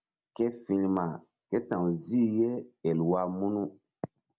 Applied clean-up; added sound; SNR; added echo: none; none; none; none.